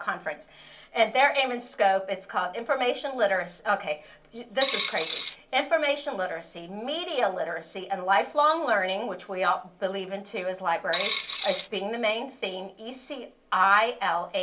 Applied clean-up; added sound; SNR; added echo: none; Coin (dropping); 5 dB; reverberation time 0.2 s.